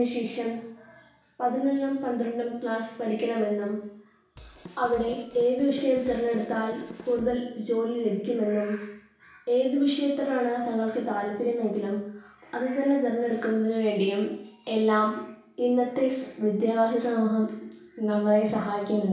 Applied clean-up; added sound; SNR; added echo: none; Drum kit; 19 dB; reverberation time 0.6 s.